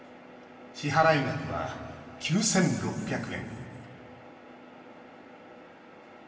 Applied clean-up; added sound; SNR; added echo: none; none; none; reverberation time 2.4 s.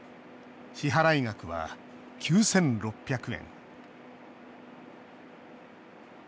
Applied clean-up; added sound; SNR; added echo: none; none; none; none.